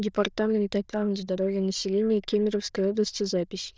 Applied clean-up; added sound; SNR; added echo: neural diffusion model UNIVERSE++.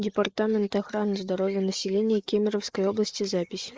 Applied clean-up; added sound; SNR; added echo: neural mask model Resemble Enhance denoiser.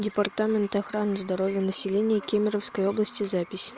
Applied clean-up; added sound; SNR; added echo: none; none; none; none.